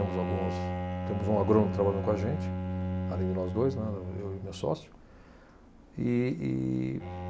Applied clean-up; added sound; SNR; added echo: none; Bowed string instrument; 4 dB; none.